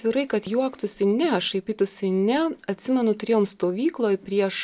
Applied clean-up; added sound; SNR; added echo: none; none; none; none.